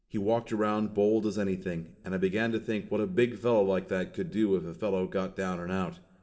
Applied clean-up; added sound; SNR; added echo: none; none; none; reverberation time 0.8 s.